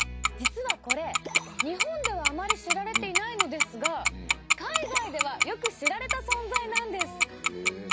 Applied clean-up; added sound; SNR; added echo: none; Tick-tock; -4 dB; none.